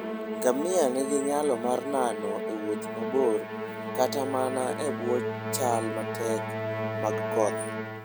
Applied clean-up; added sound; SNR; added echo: none; Musical instrument; 3 dB; none.